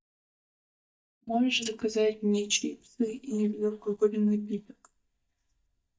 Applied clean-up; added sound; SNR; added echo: neural mask model DeepFilterNet 3.